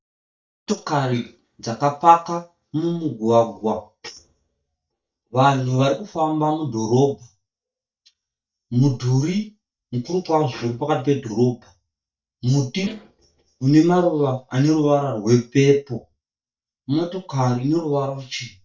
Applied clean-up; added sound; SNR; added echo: neural mask model DeepFilterNet 3.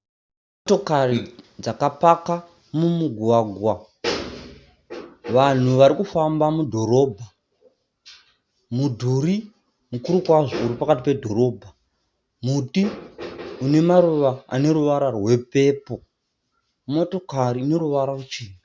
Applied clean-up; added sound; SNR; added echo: none; none; none; none.